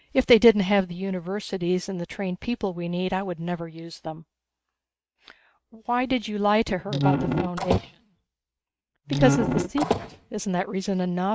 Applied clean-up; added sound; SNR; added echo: neural mask model RNNoise.